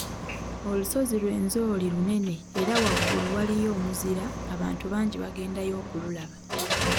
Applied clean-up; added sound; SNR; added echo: none; Car; 4 dB; none.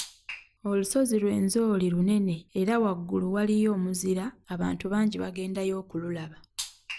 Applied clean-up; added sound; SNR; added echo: none; none; none; none.